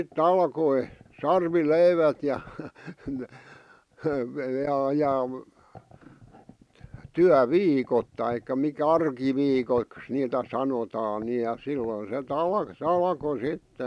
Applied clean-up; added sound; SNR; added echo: none; none; none; none.